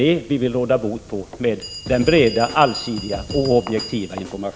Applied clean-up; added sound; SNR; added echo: none; Bell + Snare drum / Drum kit; 14 dB; none.